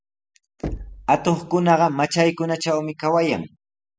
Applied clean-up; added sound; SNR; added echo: none; Knock; 15 dB; none.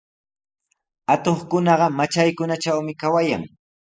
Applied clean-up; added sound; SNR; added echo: neural mask model Resemble Enhance denoiser.